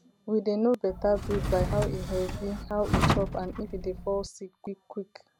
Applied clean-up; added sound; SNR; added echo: none; Drawer open or close; 1 dB; none.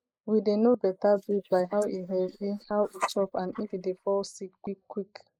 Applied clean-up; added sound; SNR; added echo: neural mask model Resemble Enhance denoiser.